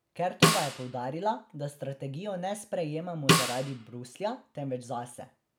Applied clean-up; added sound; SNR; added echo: none; Snare drum; -5 dB; none.